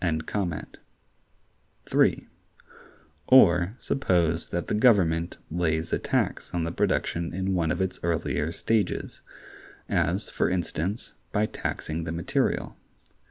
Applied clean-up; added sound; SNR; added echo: none; none; none; none.